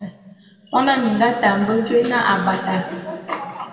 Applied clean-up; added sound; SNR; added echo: none; none; none; reverberation time 2.2 s.